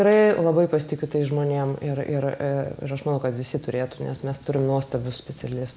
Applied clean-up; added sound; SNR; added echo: none; none; none; none.